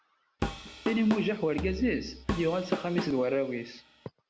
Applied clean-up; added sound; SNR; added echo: none; Drum kit; 6 dB; none.